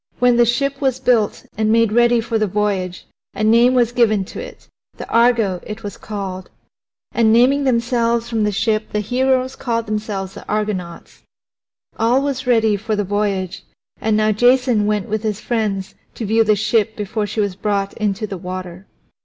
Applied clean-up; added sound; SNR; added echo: none; none; none; none.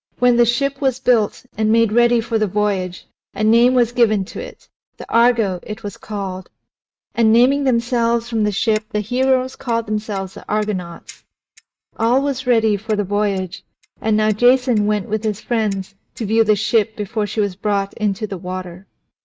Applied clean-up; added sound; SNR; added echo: neural mask model RNNoise.